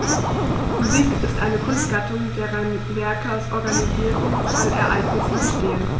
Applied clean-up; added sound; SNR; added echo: none; Bird / Fowl + Scratching (performance technique); 0 dB; none.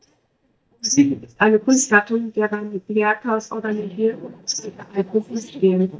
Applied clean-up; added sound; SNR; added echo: neural mask model DeepFilterNet 3.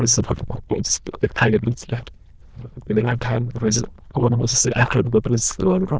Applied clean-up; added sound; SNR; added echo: neural diffusion model UNIVERSE++.